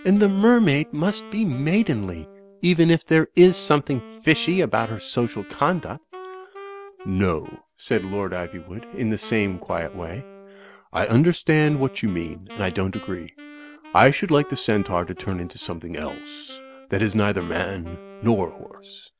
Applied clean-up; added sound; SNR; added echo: none; Wind instrument, woodwind instrument; 19 dB; none.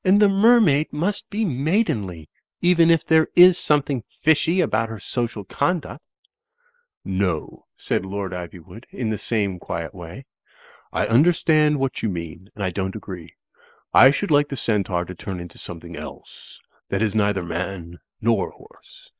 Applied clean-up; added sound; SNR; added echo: neural mask model Resemble Enhance denoiser.